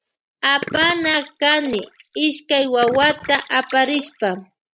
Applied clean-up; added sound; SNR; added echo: none; Gurgling; 15 dB; none.